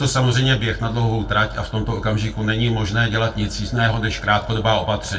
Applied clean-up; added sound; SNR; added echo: none; none; none; reverberation time 0.2 s.